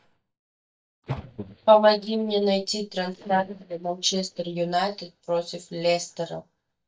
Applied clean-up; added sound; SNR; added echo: neural mask model DeepFilterNet 3.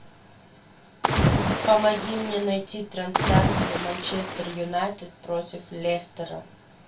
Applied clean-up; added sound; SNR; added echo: none; Splash, splatter; -3 dB; reverberation time 0.2 s.